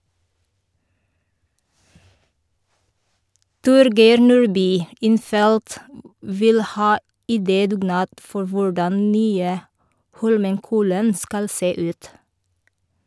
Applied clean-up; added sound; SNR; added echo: none; none; none; none.